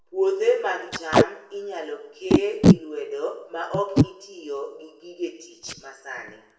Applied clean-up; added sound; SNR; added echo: none; Packing tape, duct tape; -4 dB; reverberation time 0.7 s.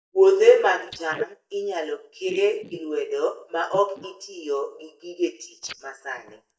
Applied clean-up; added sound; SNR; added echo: neural mask model DeepFilterNet 3.